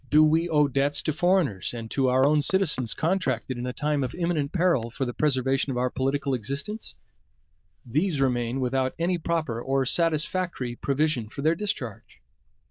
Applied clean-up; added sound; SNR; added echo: neural diffusion model UNIVERSE++.